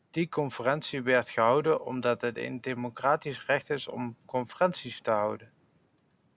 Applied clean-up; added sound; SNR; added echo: none; none; none; none.